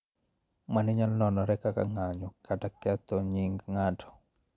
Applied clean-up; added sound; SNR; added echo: none; none; none; none.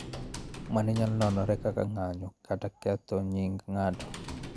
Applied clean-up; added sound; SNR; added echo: none; Typing; 12 dB; none.